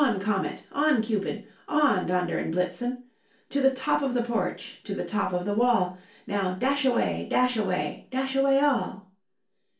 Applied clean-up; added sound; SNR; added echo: none; none; none; reverberation time 0.3 s.